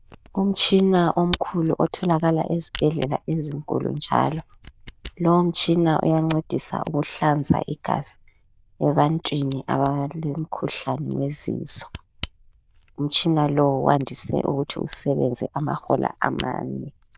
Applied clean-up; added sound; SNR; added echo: neural diffusion model UNIVERSE++.